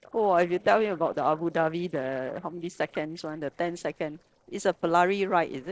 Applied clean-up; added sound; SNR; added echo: neural separator model SepFormer DNS4.